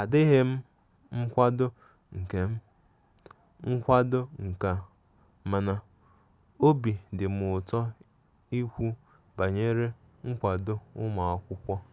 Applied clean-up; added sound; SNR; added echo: none; none; none; none.